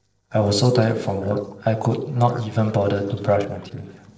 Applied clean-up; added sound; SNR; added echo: neural separator model SepFormer DNS4.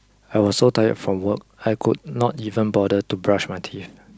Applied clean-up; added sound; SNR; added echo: none; none; none; none.